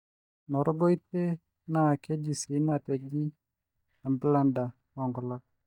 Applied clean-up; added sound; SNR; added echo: neural mask model DeepFilterNet 3.